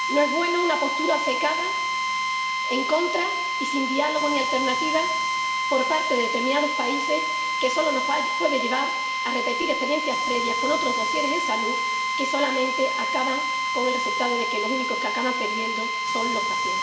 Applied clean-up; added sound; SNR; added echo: none; Drill; -2 dB; reverberation time 1.2 s.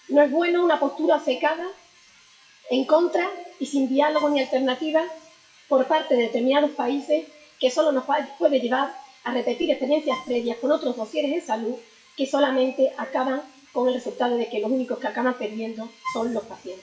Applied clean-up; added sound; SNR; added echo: classical method WPE with log-MMSE.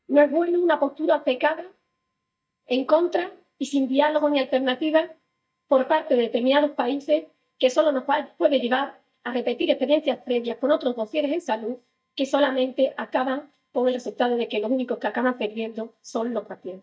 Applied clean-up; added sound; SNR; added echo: neural mask model DeepFilterNet 3.